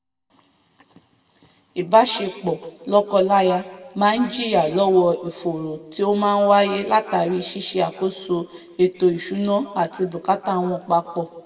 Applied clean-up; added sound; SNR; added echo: none; none; none; reverberation time 1.2 s.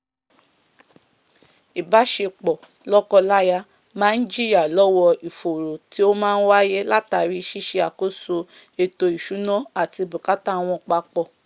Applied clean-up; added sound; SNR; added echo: none; none; none; none.